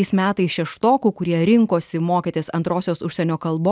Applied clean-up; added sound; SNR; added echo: none; none; none; none.